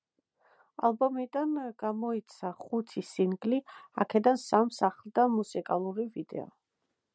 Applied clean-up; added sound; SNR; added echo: none; none; none; none.